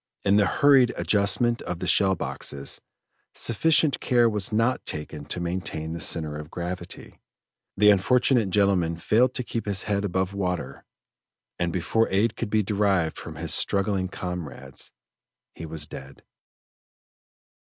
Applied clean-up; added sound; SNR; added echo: none; none; none; none.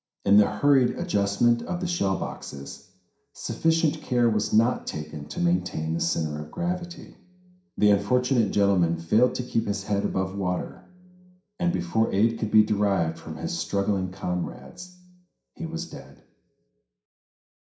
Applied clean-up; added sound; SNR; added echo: none; none; none; reverberation time 0.5 s.